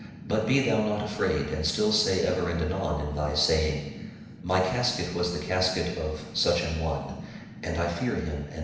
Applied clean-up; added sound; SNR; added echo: none; Fire; 13 dB; reverberation time 1.0 s.